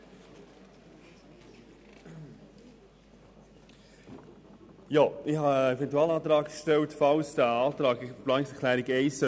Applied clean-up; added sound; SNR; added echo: none; none; none; none.